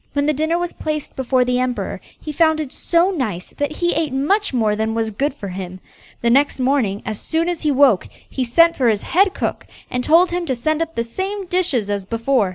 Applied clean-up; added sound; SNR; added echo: none; none; none; none.